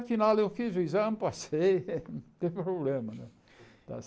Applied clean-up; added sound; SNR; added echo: none; none; none; none.